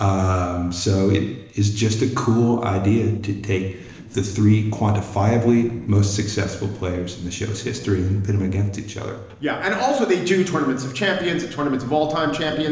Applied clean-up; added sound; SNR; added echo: neural separator model SepFormer DNS4.